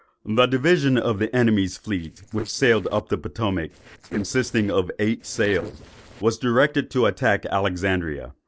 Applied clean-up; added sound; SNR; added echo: neural separator model SepFormer DNS4.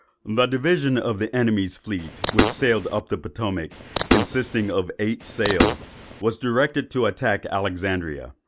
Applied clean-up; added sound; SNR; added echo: none; Fart; 0 dB; none.